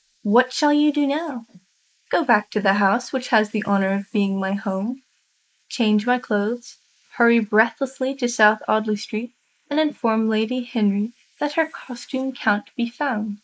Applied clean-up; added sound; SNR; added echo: neural mask model Resemble Enhance denoiser.